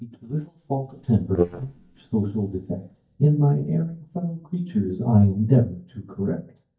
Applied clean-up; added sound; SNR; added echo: neural mask model DeepFilterNet 3.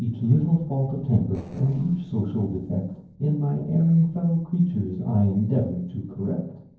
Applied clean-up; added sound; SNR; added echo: neural separator model SepFormer DNS4.